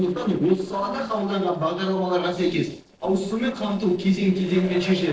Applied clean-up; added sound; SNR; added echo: neural separator model SepFormer DNS4.